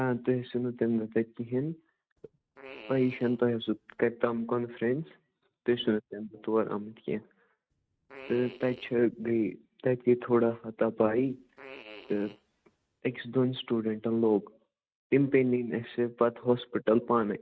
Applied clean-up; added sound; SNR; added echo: neural mask model RNNoise.